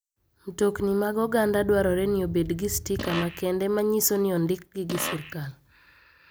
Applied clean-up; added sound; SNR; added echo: none; Fart; 11 dB; none.